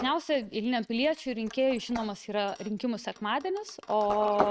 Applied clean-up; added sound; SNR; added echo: neural mask model RNNoise.